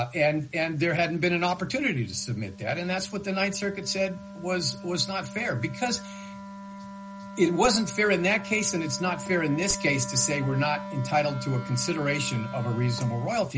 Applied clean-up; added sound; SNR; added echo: none; Wind instrument, woodwind instrument; 12 dB; none.